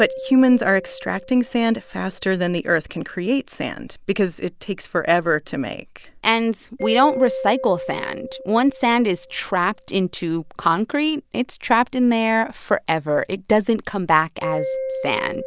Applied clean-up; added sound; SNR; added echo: none; Mallet percussion; 13 dB; none.